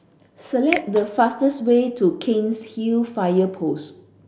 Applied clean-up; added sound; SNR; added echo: none; Finger snapping; 15 dB; none.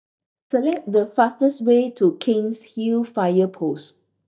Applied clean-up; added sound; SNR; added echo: neural mask model DeepFilterNet 3.